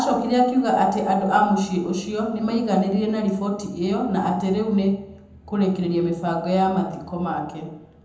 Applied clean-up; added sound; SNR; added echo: none; none; none; reverberation time 0.8 s.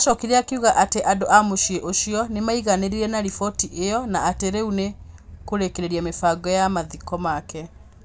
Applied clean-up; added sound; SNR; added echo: none; none; none; none.